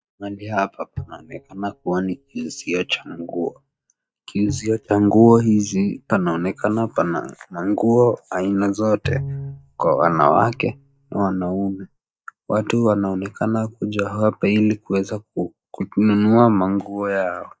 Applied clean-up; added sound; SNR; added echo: neural mask model DeepFilterNet 3.